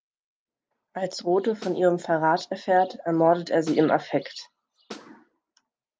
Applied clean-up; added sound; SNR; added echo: none; Snare drum; 19 dB; none.